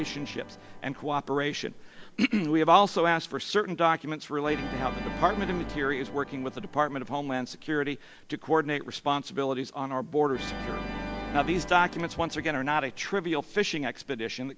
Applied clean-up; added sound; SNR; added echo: none; Organ; 12 dB; none.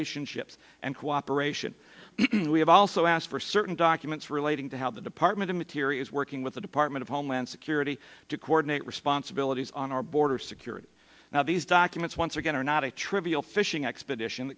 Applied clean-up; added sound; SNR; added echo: none; none; none; none.